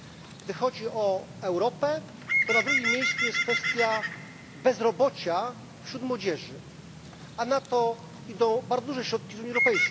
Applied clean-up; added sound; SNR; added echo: none; Bird; 3 dB; none.